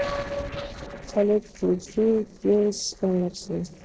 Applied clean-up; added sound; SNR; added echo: neural separator model SepFormer DNS4.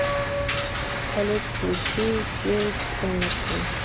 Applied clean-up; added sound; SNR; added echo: none; Piano; 10 dB; none.